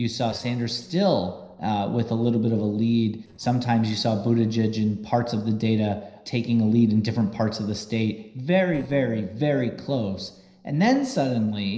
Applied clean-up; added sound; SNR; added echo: neural separator model SepFormer DNS4.